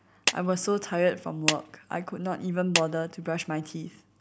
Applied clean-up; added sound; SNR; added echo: none; Clapping; 4 dB; none.